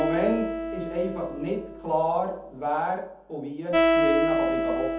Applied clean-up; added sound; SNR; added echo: none; Acoustic guitar; -1 dB; reverberation time 0.6 s.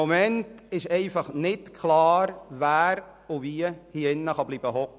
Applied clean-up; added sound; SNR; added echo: none; none; none; none.